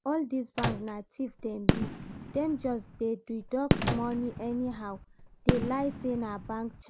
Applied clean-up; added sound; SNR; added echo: none; Fireworks + Microwave oven; 0 dB; none.